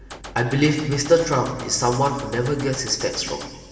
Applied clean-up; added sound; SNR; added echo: none; Gunshot, gunfire; 17 dB; reverberation time 2.2 s.